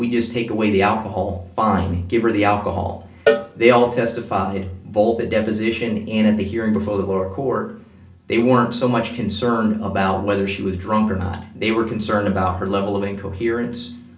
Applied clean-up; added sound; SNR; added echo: none; Cowbell; 6 dB; reverberation time 0.4 s.